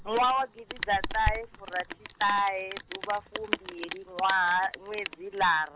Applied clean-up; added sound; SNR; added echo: none; Rain; 8 dB; none.